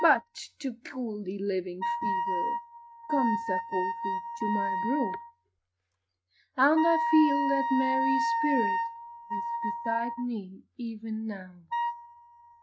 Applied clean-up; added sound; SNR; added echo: neural mask model RNNoise.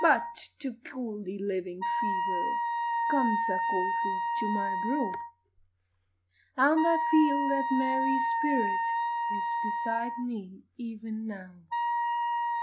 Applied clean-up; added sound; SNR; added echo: none; Wind instrument, woodwind instrument; -1 dB; none.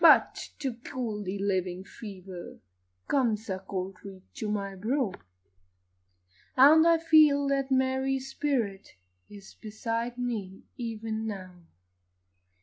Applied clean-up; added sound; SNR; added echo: none; none; none; none.